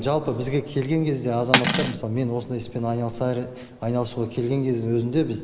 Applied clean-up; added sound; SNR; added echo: none; Cutlery, silverware; 3 dB; none.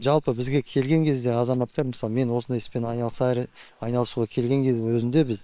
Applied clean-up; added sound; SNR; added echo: neural separator model SepFormer WHAM!.